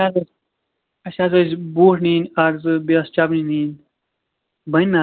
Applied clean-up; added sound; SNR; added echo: none; none; none; none.